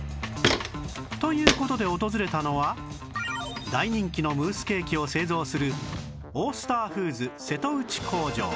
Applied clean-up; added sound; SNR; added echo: none; Walk, footsteps; 0 dB; none.